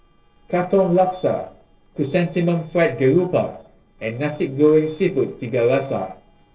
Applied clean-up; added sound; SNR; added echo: neural separator model SepFormer DNS4.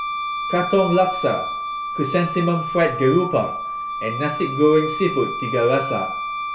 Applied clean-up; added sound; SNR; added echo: none; Wind instrument, woodwind instrument; 6 dB; reverberation time 0.2 s.